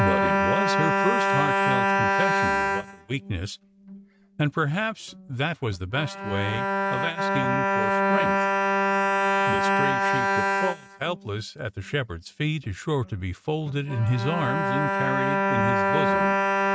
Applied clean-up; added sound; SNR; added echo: neural mask model RNNoise.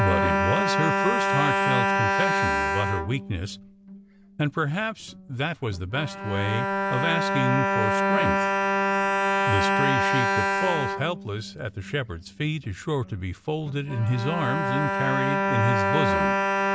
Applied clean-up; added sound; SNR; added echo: none; Bowed string instrument; -3 dB; none.